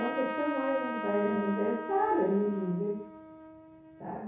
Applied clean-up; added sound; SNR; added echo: none; Trumpet; 7 dB; reverberation time 0.6 s.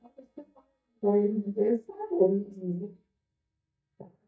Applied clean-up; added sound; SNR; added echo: neural mask model DeepFilterNet 3.